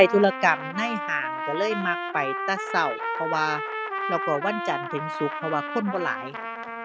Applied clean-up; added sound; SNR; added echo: none; Trumpet; 4 dB; none.